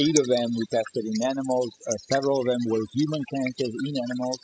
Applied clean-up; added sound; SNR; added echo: classical method spectral subtraction.